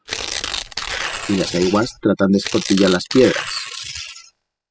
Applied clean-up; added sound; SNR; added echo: classical method spectral subtraction.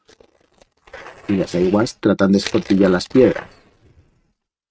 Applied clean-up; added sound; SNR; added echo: neural mask model RNNoise.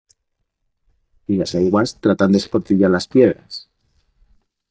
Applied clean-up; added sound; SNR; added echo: neural mask model DeepFilterNet 3.